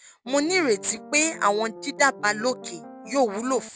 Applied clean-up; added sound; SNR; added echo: none; Piano; 17 dB; none.